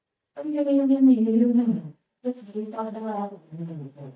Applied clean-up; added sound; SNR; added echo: neural mask model DeepFilterNet 3.